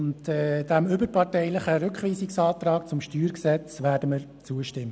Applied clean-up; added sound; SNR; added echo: none; none; none; none.